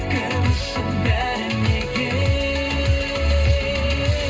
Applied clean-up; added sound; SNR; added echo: none; none; none; reverberation time 0.2 s.